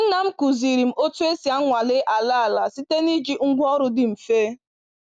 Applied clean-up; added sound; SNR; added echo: none; none; none; none.